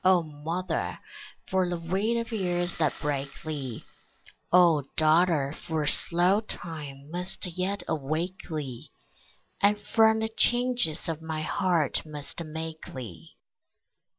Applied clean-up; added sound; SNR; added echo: none; Engine starting; 19 dB; none.